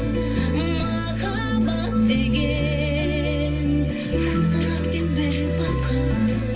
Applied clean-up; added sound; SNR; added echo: none; none; none; reverberation time 0.2 s.